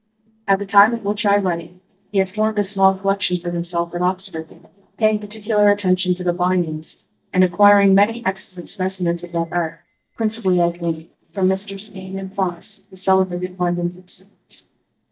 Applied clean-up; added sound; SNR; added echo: neural mask model DeepFilterNet 3.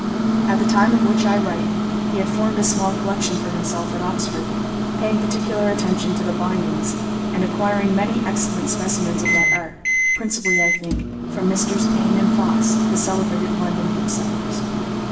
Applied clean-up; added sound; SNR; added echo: none; Microwave oven; -4 dB; reverberation time 0.8 s.